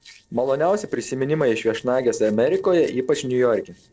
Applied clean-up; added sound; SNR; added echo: neural separator model SepFormer DNS4.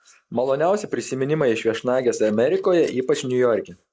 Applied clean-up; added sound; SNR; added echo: neural mask model Resemble Enhance denoiser.